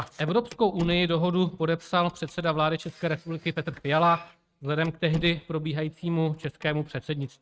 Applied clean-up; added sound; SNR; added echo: neural mask model RNNoise.